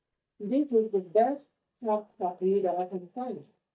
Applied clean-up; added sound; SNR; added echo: neural mask model DeepFilterNet 3.